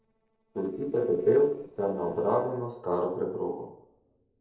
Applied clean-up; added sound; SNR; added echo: neural separator model SepFormer DNS4.